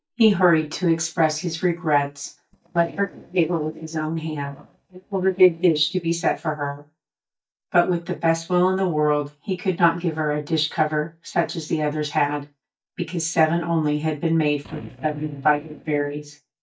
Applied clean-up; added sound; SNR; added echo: neural mask model DeepFilterNet 3.